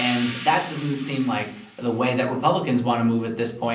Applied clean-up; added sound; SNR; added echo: none; Hi-hat; 12 dB; reverberation time 0.6 s.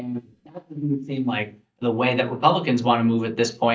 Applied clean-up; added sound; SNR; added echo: neural mask model DeepFilterNet 3.